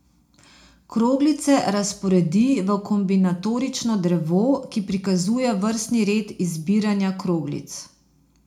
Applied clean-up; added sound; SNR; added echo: none; none; none; reverberation time 0.4 s.